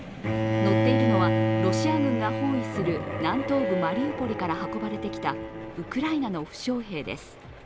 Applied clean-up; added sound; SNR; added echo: none; Bowed string instrument; -1 dB; none.